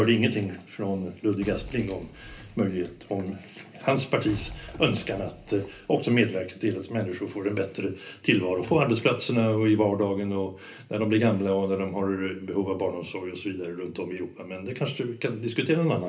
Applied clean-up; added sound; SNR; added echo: none; Explosion; 18 dB; reverberation time 0.3 s.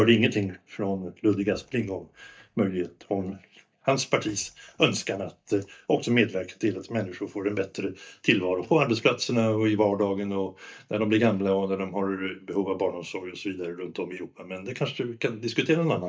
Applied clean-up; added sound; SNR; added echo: neural mask model DeepFilterNet 3.